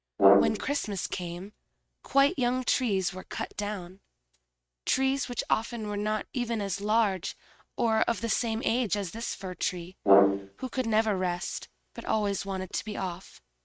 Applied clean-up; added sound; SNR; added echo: neural mask model RNNoise.